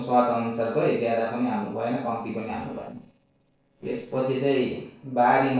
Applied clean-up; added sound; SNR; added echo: neural separator model SepFormer DNS4.